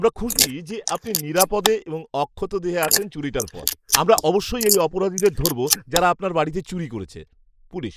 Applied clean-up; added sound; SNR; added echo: neural mask model Resemble Enhance denoiser.